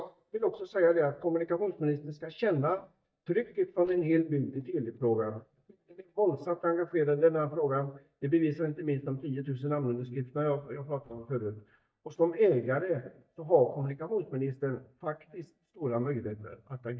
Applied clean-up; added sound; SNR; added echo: neural mask model DeepFilterNet 3.